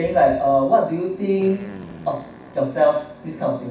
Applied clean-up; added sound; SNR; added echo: none; Fart; 19 dB; reverberation time 0.6 s.